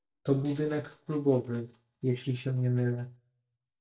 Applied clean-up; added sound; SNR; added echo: neural mask model DeepFilterNet 3.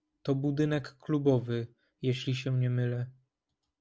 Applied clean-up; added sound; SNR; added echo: none; none; none; none.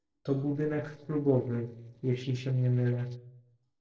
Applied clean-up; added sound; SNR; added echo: neural separator model SepFormer DNS4.